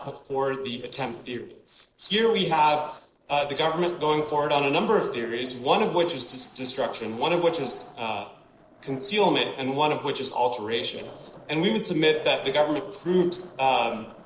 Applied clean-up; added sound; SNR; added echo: neural separator model SepFormer DNS4.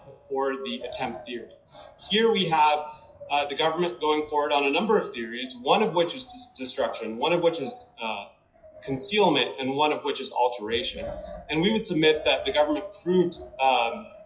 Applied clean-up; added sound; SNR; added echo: classical method WPE with log-MMSE.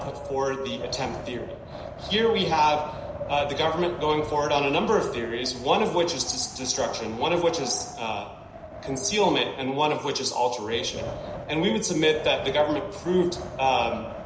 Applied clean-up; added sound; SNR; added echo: none; Wind; 11 dB; reverberation time 0.9 s.